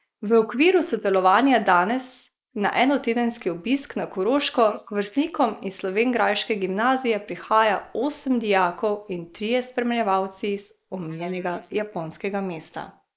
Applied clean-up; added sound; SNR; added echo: neural mask model Resemble Enhance denoiser.